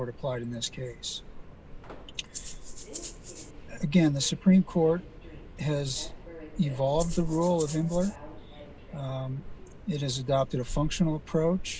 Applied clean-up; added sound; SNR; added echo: none; Subway, metro, underground + Rattle (instrument); 11 dB; none.